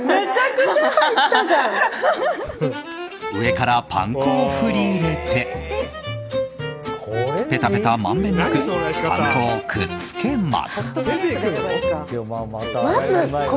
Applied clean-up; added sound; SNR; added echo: none; none; none; none.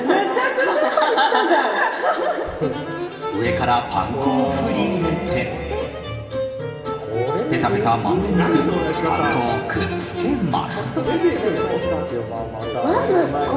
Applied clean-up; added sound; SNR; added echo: none; Bowed string instrument; 18 dB; reverberation time 2.6 s.